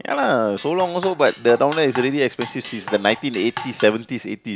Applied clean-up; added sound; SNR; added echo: none; Drum kit; 14 dB; none.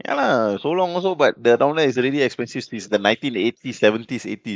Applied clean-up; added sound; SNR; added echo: neural mask model Resemble Enhance denoiser.